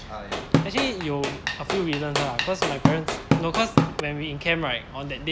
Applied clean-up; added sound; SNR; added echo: none; Drum / Drum kit; -3 dB; none.